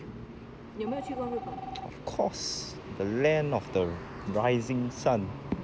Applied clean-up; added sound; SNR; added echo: none; Telephone; 15 dB; none.